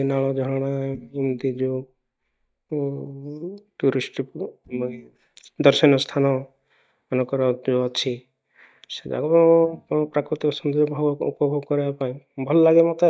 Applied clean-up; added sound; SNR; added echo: neural mask model DeepFilterNet 3.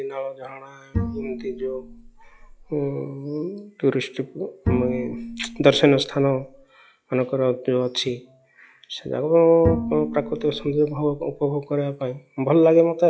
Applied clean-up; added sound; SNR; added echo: classical method log-MMSE.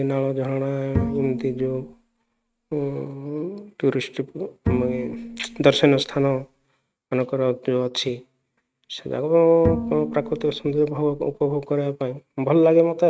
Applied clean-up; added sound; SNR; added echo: neural mask model RNNoise.